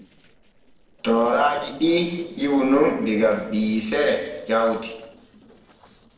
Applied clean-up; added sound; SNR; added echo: neural separator model SepFormer DNS4.